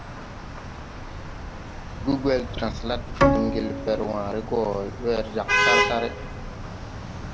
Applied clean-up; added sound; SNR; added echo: none; Traffic noise, roadway noise / Vehicle horn, car horn, honking + Bowed string instrument; -2 dB; none.